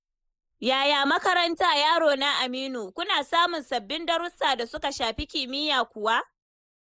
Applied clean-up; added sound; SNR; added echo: neural mask model Resemble Enhance denoiser.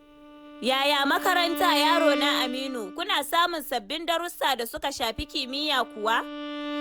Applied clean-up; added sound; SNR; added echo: none; Bowed string instrument; 8 dB; none.